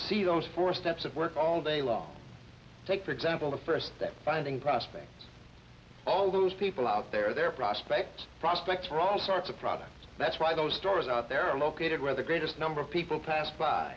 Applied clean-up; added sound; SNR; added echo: none; none; none; none.